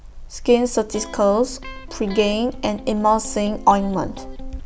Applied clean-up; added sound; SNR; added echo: none; Electric guitar; 18 dB; none.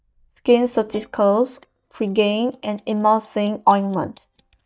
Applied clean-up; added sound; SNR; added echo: neural mask model DeepFilterNet 3.